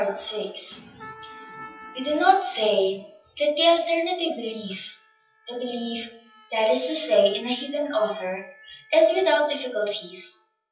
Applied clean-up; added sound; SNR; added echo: classical method WPE with log-MMSE.